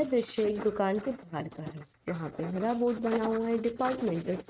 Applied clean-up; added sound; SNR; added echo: neural mask model RNNoise.